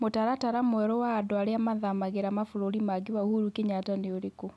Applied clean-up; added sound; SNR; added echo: none; none; none; none.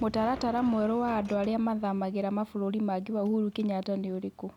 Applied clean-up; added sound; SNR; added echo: none; Gunshot, gunfire; 20 dB; none.